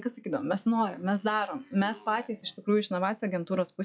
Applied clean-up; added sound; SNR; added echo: classical method log-MMSE.